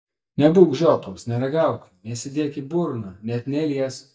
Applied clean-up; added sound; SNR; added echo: neural mask model DeepFilterNet 3.